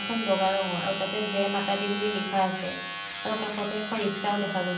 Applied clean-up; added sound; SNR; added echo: none; Domestic sounds, home sounds; 6 dB; reverberation time 0.6 s.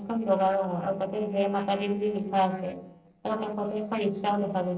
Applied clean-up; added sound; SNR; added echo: neural separator model SepFormer DNS4.